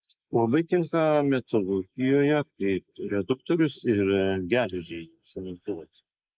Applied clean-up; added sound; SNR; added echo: neural mask model Resemble Enhance denoiser.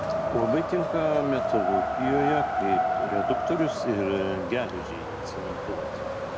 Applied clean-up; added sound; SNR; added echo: none; Wind; -2 dB; none.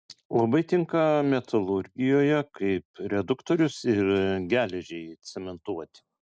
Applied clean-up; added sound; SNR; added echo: none; none; none; none.